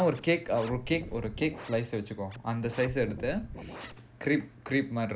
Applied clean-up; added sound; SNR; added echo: none; Scratching (performance technique); 12 dB; none.